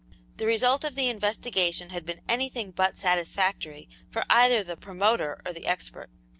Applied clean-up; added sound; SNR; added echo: none; none; none; none.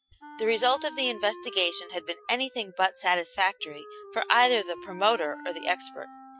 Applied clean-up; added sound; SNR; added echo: classical method Wiener filter.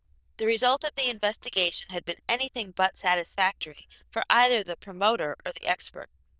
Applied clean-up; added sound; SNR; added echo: neural diffusion model UNIVERSE++.